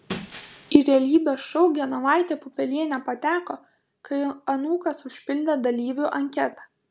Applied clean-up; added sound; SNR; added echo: none; Shatter; 19 dB; none.